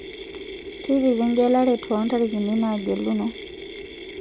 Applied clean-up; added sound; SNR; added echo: none; Mechanisms; 13 dB; none.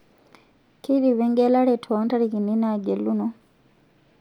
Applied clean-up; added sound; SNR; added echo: none; none; none; none.